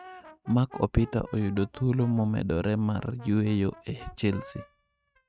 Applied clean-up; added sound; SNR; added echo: neural mask model RNNoise.